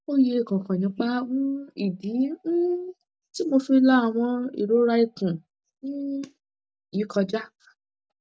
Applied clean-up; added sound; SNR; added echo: none; none; none; none.